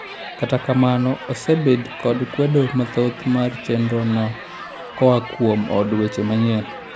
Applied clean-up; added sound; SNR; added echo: none; Crowd; 14 dB; none.